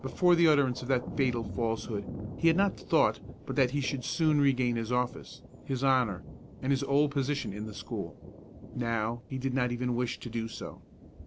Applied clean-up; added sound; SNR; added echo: none; Thunder; 14 dB; none.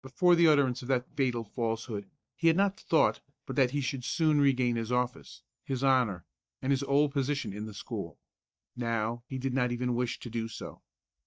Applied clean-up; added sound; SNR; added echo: neural mask model DeepFilterNet 3.